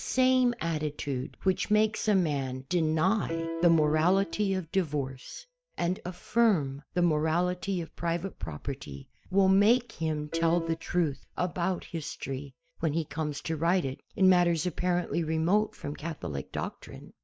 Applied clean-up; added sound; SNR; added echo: neural mask model DeepFilterNet 3.